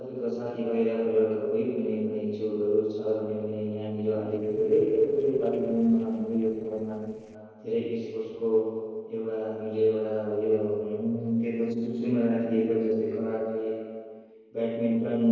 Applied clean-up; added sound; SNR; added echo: neural separator model SepFormer DNS4.